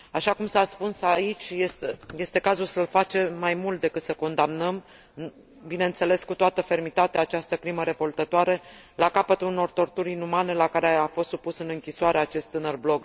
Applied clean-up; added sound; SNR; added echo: none; none; none; none.